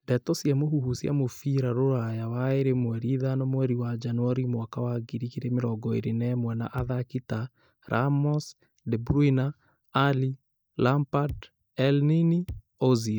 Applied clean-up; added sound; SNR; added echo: neural mask model DeepFilterNet 3.